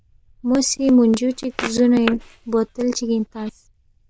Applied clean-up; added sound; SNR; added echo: neural diffusion model UNIVERSE++.